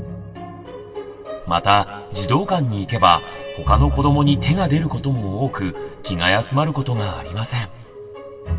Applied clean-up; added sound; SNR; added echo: none; none; none; reverberation time 2.2 s.